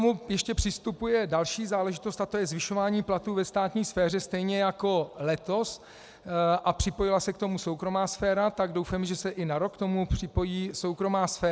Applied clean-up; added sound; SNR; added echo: none; none; none; none.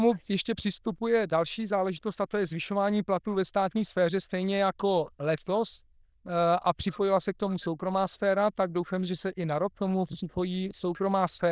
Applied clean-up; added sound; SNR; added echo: neural diffusion model UNIVERSE++.